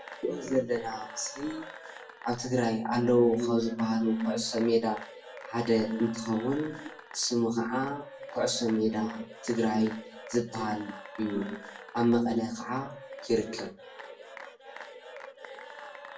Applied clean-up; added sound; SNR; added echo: none; Applause / Cheering / Clapping; 16 dB; reverberation time 0.2 s.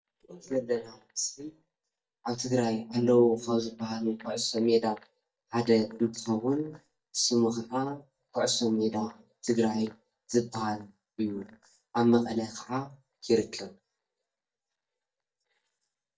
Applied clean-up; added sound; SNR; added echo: neural mask model DeepFilterNet 3.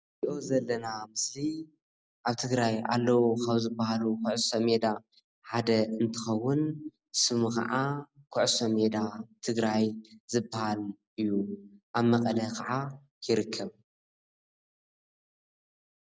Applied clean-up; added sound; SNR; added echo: none; none; none; none.